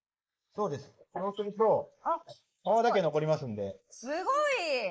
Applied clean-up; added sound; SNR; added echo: neural mask model Resemble Enhance denoiser.